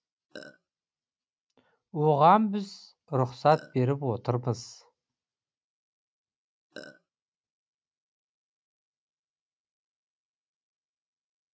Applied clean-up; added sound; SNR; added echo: neural mask model RNNoise.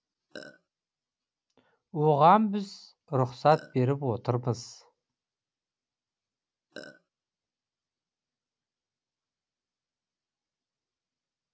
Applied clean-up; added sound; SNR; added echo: none; Burping, eructation; 16 dB; none.